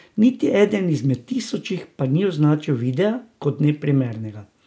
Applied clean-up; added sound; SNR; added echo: none; none; none; none.